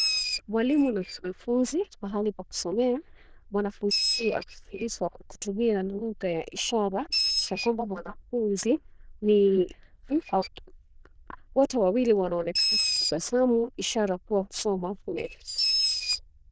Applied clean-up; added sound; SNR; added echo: neural diffusion model UNIVERSE++.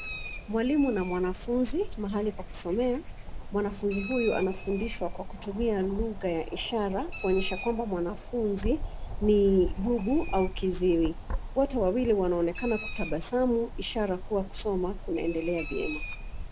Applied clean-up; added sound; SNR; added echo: none; Bird; 4 dB; none.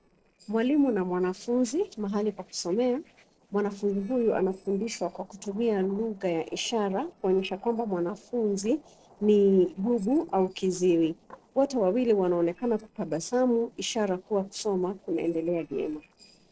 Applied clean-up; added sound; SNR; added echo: neural separator model SepFormer DNS4.